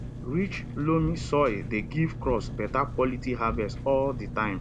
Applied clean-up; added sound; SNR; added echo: none; Engine; 7 dB; none.